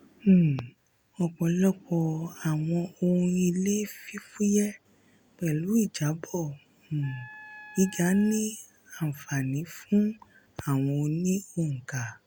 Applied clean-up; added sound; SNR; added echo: none; Wind instrument, woodwind instrument; 19 dB; none.